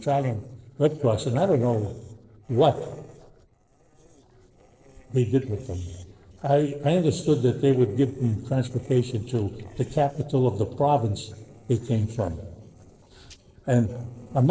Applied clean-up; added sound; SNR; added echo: neural separator model SepFormer DNS4.